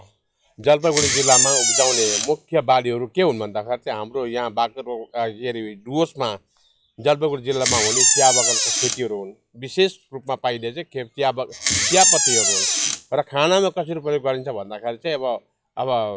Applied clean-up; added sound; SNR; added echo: classical method log-MMSE.